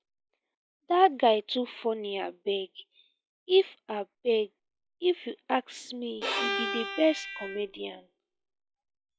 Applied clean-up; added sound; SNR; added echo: classical method log-MMSE.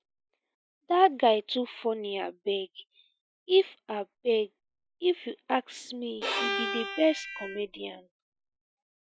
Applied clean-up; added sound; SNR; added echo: classical method Wiener filter.